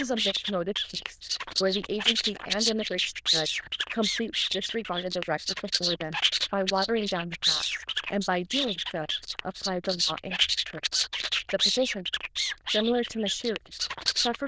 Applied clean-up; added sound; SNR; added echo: neural diffusion model UNIVERSE++.